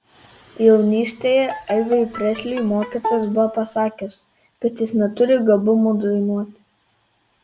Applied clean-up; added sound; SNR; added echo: none; Bowed string instrument; 11 dB; none.